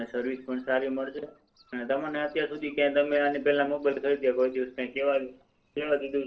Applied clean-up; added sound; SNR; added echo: neural separator model SepFormer DNS4.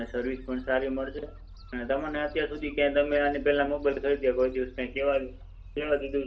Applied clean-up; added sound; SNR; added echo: none; Gull, seagull; 16 dB; reverberation time 0.3 s.